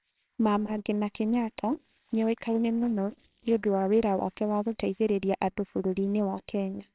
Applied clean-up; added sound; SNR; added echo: neural separator model SepFormer WHAMR!.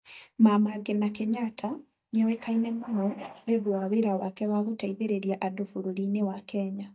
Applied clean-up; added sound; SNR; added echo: neural mask model DeepFilterNet 3.